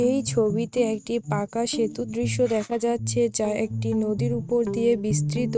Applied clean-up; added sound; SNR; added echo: neural mask model RNNoise.